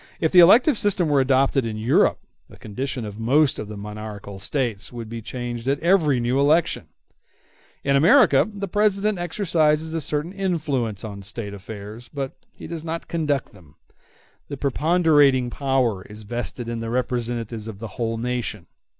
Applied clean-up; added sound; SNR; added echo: none; none; none; none.